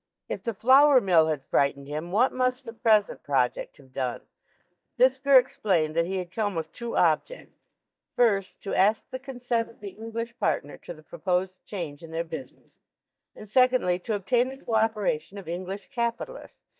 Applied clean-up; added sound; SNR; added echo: neural mask model DeepFilterNet 3.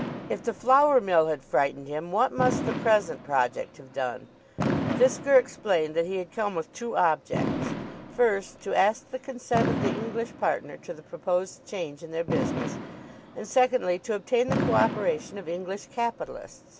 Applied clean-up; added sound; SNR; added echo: none; Fireworks; 7 dB; none.